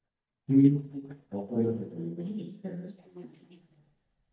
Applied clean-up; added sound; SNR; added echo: neural mask model DeepFilterNet 3.